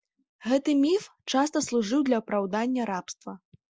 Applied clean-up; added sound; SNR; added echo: none; none; none; none.